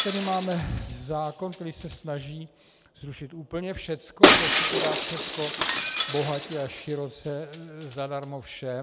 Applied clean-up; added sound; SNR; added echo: none; Shatter; -4 dB; none.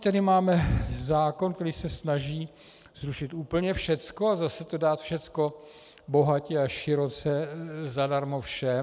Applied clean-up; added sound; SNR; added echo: none; none; none; none.